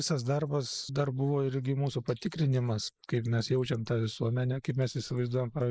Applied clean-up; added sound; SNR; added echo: neural mask model Resemble Enhance denoiser.